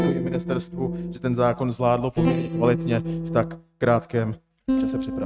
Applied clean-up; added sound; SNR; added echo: neural mask model RNNoise.